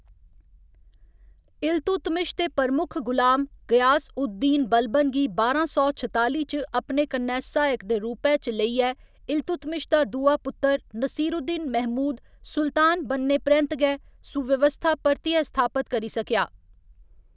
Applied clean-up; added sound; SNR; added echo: none; none; none; none.